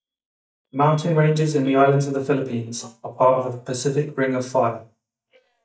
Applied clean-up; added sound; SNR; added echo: neural mask model DeepFilterNet 3.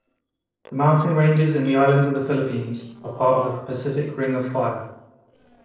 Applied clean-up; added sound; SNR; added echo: neural separator model SepFormer DNS4.